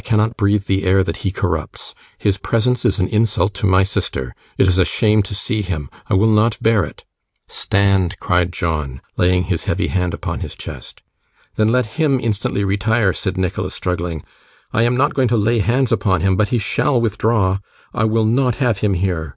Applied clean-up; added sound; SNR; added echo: none; none; none; none.